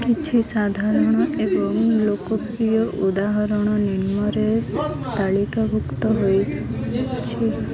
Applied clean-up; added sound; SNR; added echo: none; none; none; none.